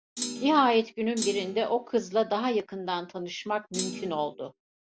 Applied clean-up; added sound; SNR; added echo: none; Thump, thud; 9 dB; none.